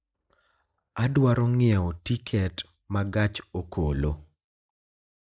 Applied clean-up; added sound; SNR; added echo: neural mask model Resemble Enhance denoiser.